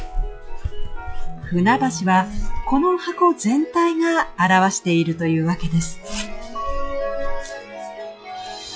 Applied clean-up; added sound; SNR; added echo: classical method log-MMSE.